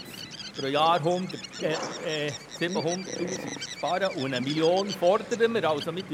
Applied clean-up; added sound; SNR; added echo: none; Bird; 10 dB; none.